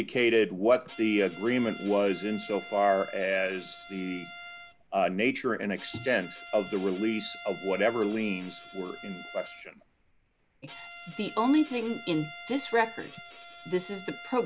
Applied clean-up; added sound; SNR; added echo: none; Bowed string instrument; 16 dB; none.